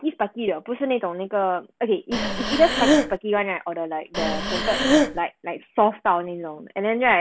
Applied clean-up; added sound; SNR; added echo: none; Breathing; -3 dB; none.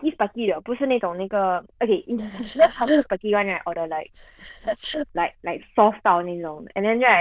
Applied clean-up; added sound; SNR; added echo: neural diffusion model UNIVERSE++.